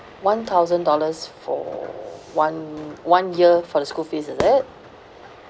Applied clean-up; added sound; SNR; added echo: none; Fire / Fireworks; 18 dB; none.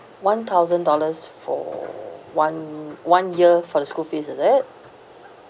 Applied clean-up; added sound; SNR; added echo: none; none; none; none.